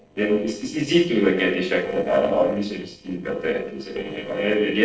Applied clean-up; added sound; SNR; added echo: neural separator model SepFormer DNS4.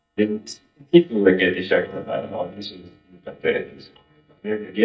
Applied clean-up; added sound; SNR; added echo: neural mask model DeepFilterNet 3.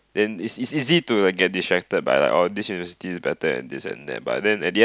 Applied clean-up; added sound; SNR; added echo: none; none; none; none.